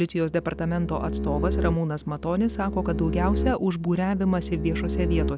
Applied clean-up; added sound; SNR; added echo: none; Bowed string instrument; 3 dB; none.